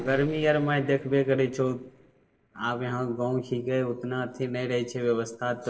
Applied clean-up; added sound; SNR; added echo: neural separator model SepFormer DNS4.